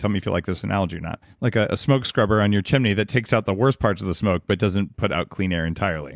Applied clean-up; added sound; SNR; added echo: none; none; none; none.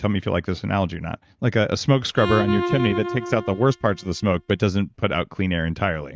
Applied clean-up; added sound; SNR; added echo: neural mask model RNNoise.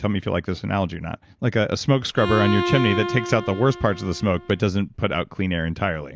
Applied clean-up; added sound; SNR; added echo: none; Bowed string instrument; 7 dB; none.